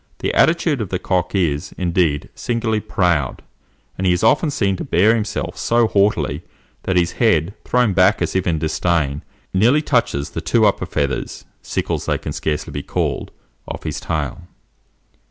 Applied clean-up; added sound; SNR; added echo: none; none; none; none.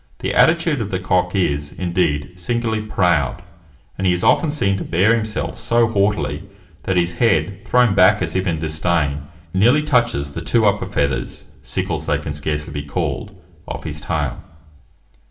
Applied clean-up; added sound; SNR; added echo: none; none; none; reverberation time 0.7 s.